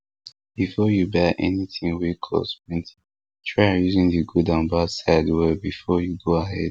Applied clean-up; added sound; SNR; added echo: none; none; none; none.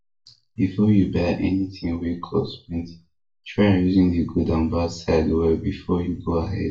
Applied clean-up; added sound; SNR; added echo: none; none; none; reverberation time 0.3 s.